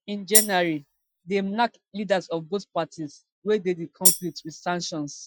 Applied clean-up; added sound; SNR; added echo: classical method Wiener filter.